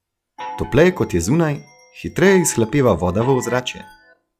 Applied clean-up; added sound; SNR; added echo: classical method log-MMSE.